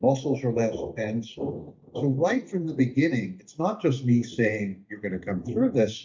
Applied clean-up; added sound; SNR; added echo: neural mask model DeepFilterNet 3.